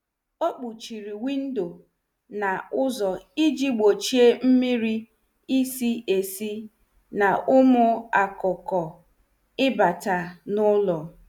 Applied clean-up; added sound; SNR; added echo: none; none; none; none.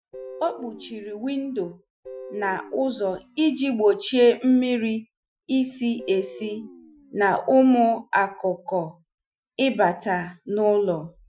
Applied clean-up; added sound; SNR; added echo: classical method Wiener filter.